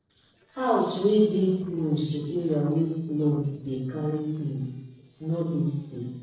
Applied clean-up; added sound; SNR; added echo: neural separator model SepFormer DNS4.